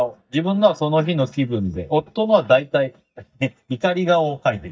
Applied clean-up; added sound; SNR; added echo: neural mask model DeepFilterNet 3.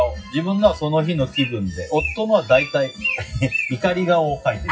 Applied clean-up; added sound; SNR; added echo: classical method WPE with log-MMSE.